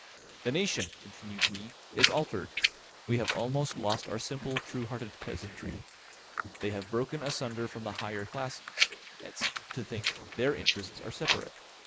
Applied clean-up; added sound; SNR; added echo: neural mask model Resemble Enhance denoiser.